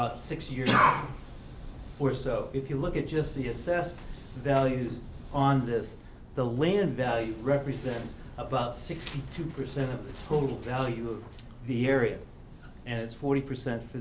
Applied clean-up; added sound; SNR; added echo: none; none; none; none.